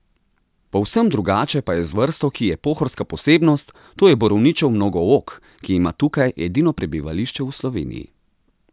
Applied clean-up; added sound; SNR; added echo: none; none; none; none.